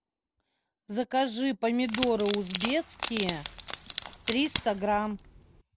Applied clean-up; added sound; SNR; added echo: none; Wood; 7 dB; none.